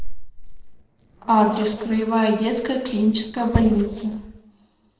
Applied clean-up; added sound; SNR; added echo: neural separator model SepFormer DNS4.